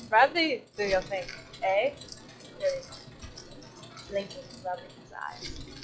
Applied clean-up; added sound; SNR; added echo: classical method log-MMSE.